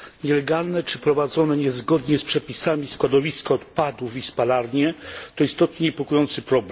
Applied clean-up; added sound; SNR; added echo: none; none; none; none.